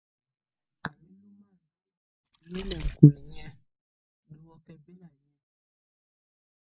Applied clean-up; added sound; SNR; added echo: neural mask model DeepFilterNet 3.